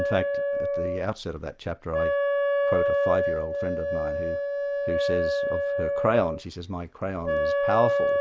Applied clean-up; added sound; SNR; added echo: none; Wind instrument, woodwind instrument; -4 dB; none.